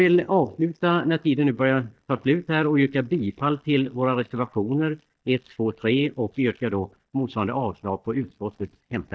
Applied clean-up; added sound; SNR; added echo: neural mask model DeepFilterNet 3.